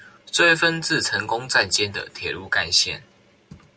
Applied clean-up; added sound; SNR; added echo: none; none; none; none.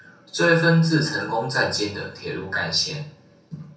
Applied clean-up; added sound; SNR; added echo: none; none; none; reverberation time 0.6 s.